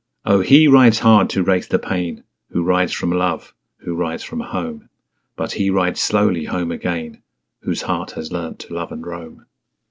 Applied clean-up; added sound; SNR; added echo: none; none; none; none.